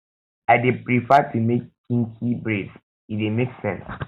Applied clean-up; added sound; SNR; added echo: none; none; none; none.